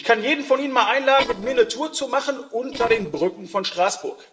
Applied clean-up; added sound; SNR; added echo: neural separator model SepFormer DNS4.